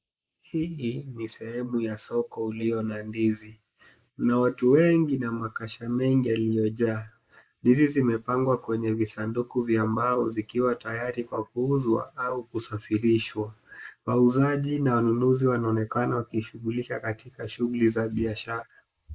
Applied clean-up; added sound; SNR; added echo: neural mask model Resemble Enhance denoiser.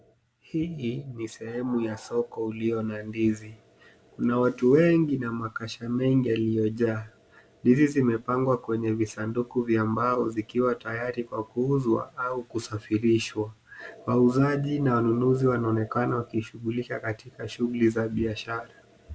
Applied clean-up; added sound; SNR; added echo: none; none; none; none.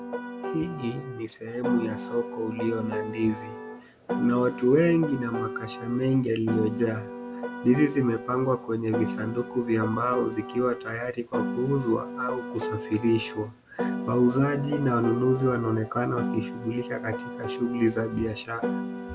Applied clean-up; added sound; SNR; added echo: none; Piano; 7 dB; none.